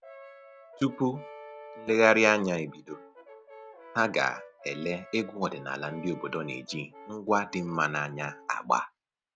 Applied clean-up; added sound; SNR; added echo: none; Brass instrument; 19 dB; none.